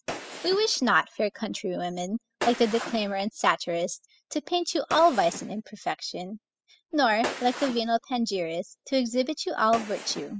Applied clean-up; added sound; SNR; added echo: classical method spectral subtraction.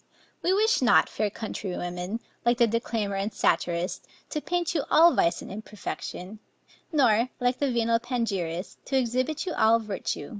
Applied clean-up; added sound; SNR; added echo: none; none; none; none.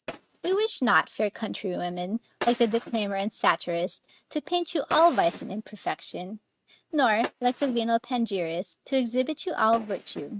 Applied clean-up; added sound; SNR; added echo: neural mask model RNNoise.